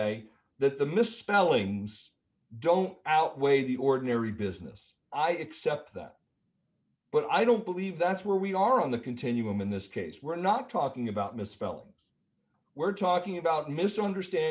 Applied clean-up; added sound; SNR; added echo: none; none; none; none.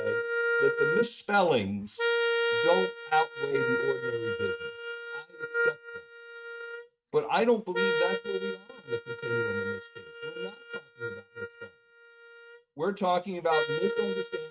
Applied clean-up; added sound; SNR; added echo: neural mask model RNNoise.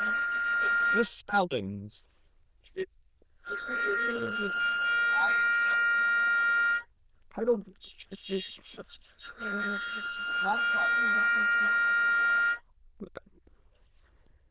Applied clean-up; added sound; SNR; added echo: neural diffusion model UNIVERSE++.